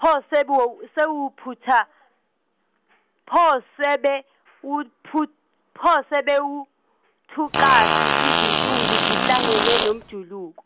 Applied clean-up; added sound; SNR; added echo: none; Fart; -2 dB; none.